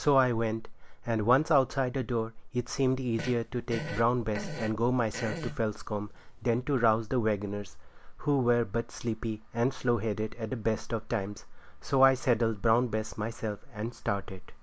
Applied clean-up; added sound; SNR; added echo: none; Fart; 12 dB; none.